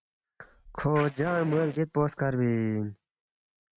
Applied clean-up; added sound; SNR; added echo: neural mask model RNNoise.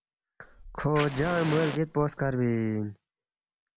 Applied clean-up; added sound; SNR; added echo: none; Fire; 9 dB; none.